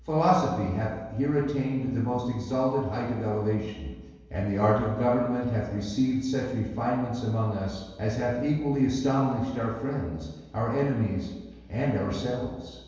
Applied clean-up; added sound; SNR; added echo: none; none; none; reverberation time 1.2 s.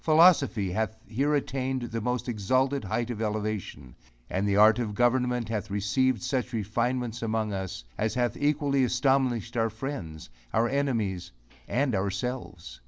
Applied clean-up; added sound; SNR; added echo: none; none; none; none.